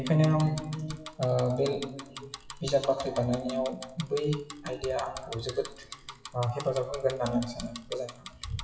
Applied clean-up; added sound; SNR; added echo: classical method WPE with log-MMSE.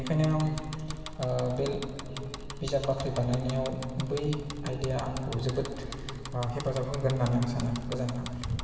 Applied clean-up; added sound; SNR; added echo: none; Bicycle; 9 dB; reverberation time 2.9 s.